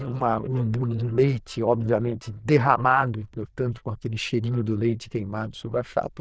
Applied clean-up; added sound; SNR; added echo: neural diffusion model UNIVERSE++.